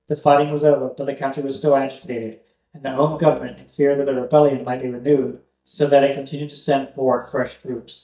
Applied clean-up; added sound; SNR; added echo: neural mask model DeepFilterNet 3.